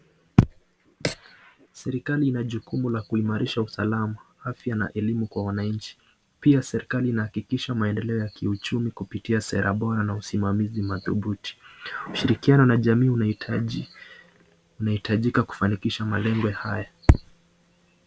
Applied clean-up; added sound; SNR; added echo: none; none; none; none.